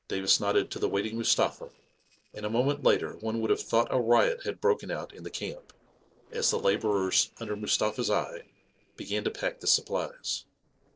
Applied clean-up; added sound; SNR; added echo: neural separator model SepFormer DNS4.